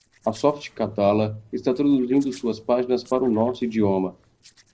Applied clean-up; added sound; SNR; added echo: neural separator model SepFormer DNS4.